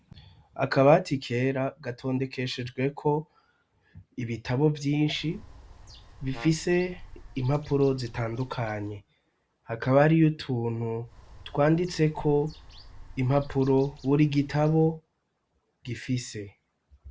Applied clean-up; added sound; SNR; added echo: none; Bird + Brass instrument; 18 dB; none.